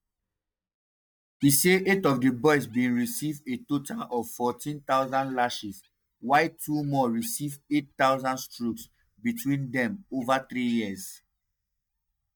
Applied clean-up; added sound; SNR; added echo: neural mask model DeepFilterNet 3.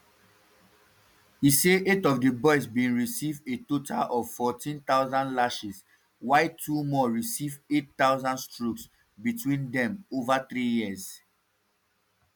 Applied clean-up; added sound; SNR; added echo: none; none; none; none.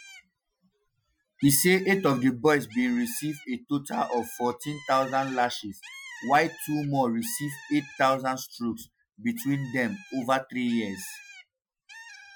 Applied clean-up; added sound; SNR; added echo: classical method Wiener filter.